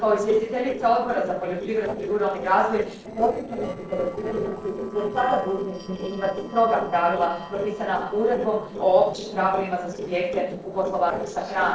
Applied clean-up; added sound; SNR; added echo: neural separator model SepFormer DNS4.